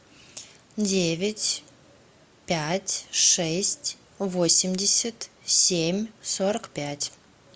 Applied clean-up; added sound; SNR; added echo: none; none; none; none.